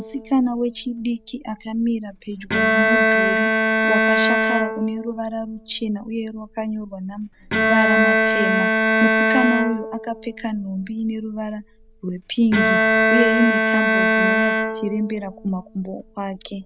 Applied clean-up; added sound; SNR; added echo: none; Bowed string instrument; -3 dB; none.